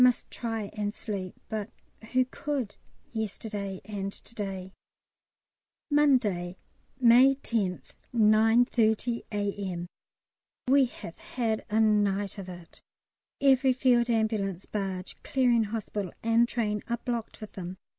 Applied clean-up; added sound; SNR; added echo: none; none; none; none.